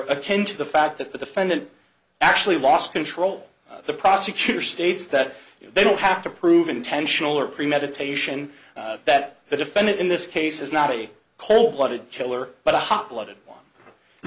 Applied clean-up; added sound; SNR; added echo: none; none; none; none.